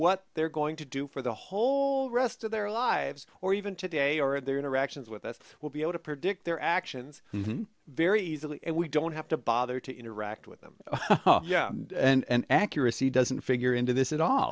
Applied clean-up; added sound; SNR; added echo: none; none; none; none.